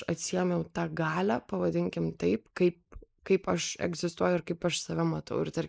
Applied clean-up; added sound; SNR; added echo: neural mask model Resemble Enhance denoiser.